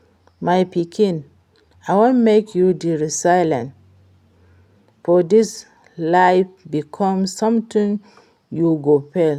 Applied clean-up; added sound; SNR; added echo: none; none; none; none.